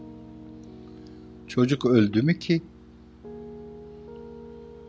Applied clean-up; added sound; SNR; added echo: none; Piano; 16 dB; none.